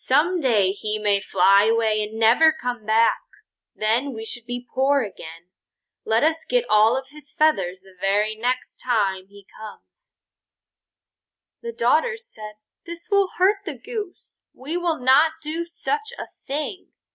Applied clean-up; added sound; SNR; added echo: none; none; none; none.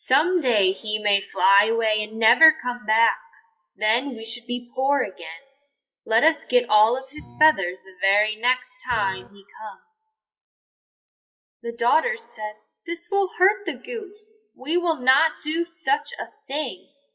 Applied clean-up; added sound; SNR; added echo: classical method WPE with log-MMSE.